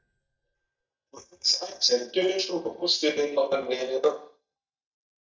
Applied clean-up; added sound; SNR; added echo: neural mask model DeepFilterNet 3.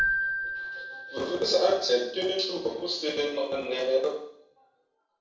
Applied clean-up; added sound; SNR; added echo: none; Keyboard (musical); 7 dB; reverberation time 0.7 s.